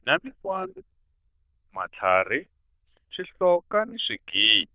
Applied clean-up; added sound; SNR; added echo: neural diffusion model UNIVERSE++.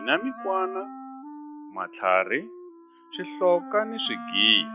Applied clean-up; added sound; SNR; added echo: classical method Wiener filter.